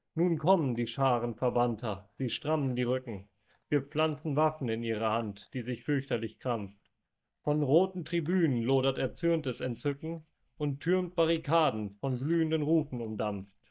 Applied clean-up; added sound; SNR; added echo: neural mask model DeepFilterNet 3.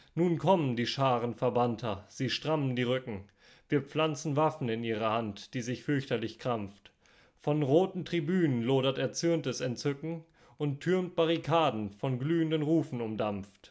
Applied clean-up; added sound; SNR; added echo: none; none; none; none.